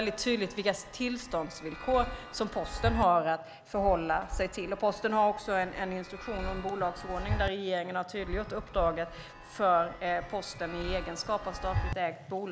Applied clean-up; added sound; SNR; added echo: none; Chime; 8 dB; none.